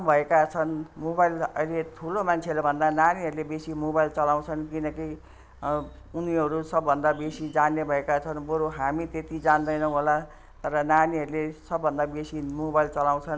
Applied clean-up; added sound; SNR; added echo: none; none; none; none.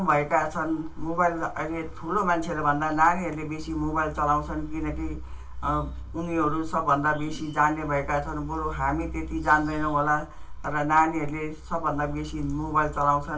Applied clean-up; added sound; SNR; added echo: none; none; none; reverberation time 0.2 s.